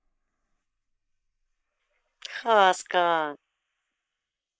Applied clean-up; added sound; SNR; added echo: neural mask model Resemble Enhance denoiser.